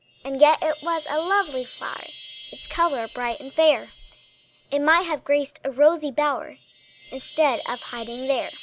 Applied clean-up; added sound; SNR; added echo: none; Chime; 18 dB; none.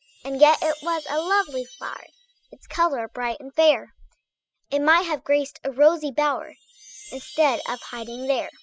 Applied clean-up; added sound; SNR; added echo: classical method spectral subtraction.